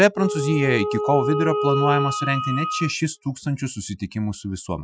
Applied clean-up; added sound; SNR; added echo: classical method Wiener filter.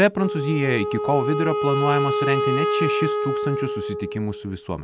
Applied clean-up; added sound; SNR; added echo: none; Wind instrument, woodwind instrument; 1 dB; none.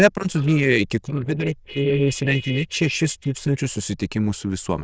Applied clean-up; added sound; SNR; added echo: neural diffusion model UNIVERSE++.